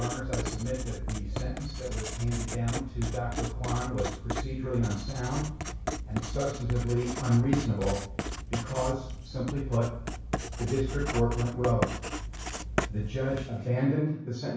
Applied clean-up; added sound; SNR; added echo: none; Writing; 4 dB; reverberation time 0.6 s.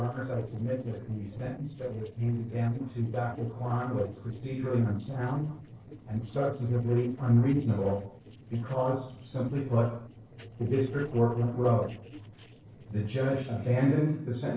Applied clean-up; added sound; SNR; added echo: neural separator model SepFormer DNS4.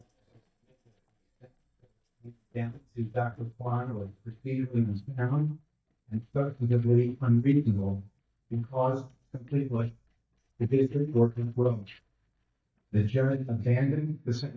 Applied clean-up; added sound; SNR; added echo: neural mask model DeepFilterNet 3.